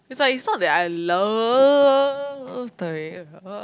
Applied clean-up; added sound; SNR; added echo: none; none; none; none.